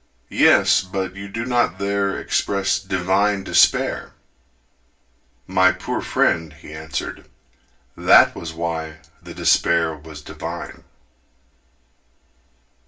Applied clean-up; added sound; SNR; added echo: none; none; none; reverberation time 0.2 s.